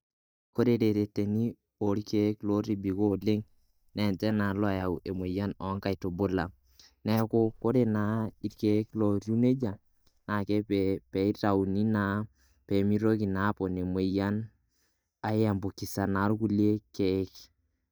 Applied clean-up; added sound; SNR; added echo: neural mask model DeepFilterNet 3.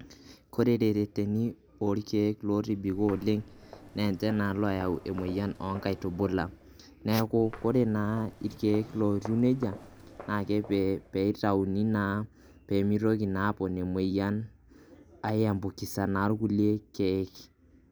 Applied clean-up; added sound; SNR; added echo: none; Walk, footsteps; 19 dB; none.